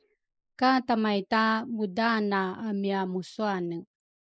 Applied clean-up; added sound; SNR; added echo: neural mask model Resemble Enhance denoiser.